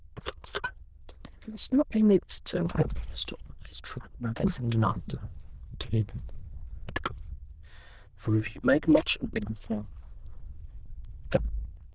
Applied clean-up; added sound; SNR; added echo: neural diffusion model UNIVERSE++.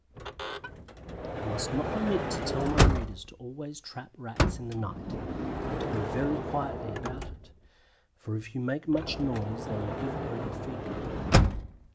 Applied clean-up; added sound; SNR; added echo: none; Sliding door / Motor vehicle (road); -4 dB; none.